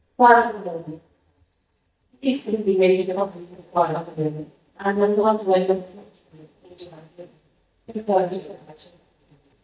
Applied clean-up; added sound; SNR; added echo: neural mask model DeepFilterNet 3.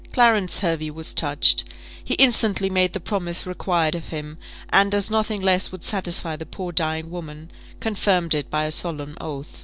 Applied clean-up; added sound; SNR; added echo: none; none; none; none.